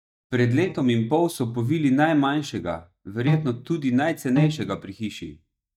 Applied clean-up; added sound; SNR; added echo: neural mask model DeepFilterNet 3.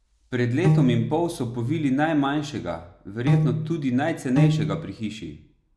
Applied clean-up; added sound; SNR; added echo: none; Piano; -2 dB; none.